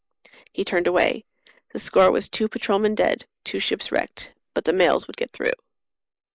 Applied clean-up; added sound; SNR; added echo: neural mask model Resemble Enhance denoiser.